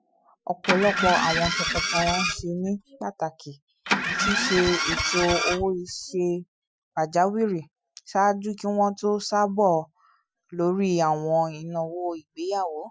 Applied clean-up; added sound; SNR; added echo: classical method Wiener filter.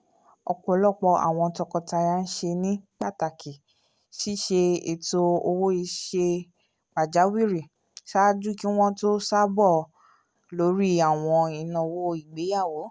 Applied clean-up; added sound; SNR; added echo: none; none; none; none.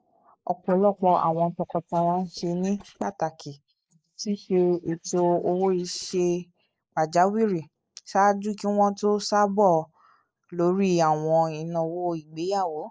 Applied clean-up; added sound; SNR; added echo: neural mask model Resemble Enhance denoiser.